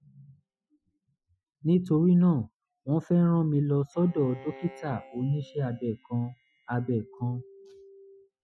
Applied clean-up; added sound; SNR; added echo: classical method Wiener filter.